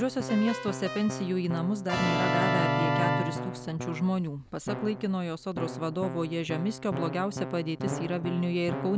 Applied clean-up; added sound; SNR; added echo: none; Keyboard (musical); 2 dB; none.